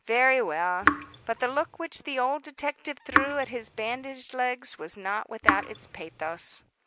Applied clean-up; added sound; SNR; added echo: none; Raindrop / Drip; 0 dB; none.